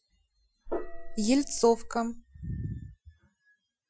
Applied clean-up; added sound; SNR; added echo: classical method Wiener filter.